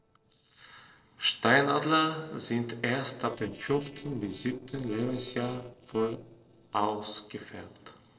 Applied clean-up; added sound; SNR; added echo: neural separator model SepFormer DNS4.